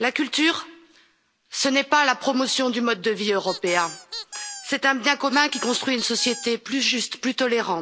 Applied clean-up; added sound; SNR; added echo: none; Squeak; 12 dB; none.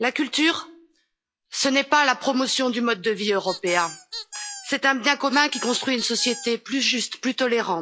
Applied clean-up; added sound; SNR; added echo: classical method log-MMSE.